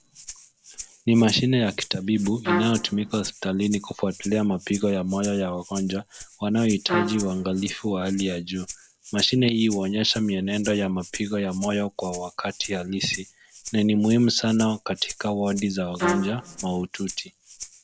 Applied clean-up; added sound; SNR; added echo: none; Trumpet + Rattle (instrument); 11 dB; none.